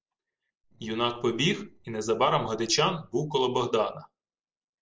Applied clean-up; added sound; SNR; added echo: neural separator model SepFormer DNS4.